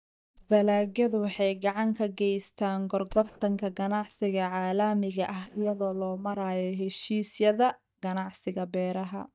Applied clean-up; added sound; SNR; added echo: neural mask model DeepFilterNet 3.